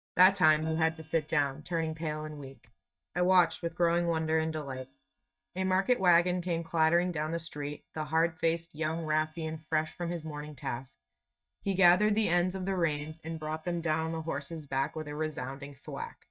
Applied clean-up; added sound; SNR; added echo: neural mask model DeepFilterNet 3.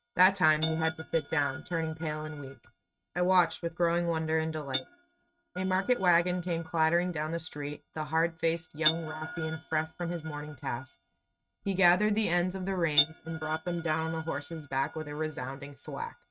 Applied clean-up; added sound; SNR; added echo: neural mask model RNNoise.